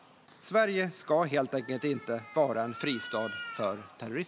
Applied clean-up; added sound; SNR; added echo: none; Cat; 15 dB; none.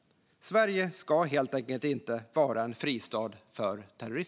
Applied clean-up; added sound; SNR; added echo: none; none; none; none.